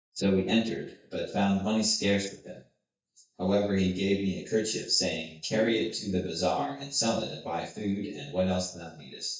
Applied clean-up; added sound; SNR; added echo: neural mask model DeepFilterNet 3.